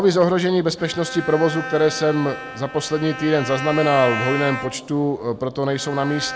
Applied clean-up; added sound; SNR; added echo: none; Bowed string instrument; 10 dB; none.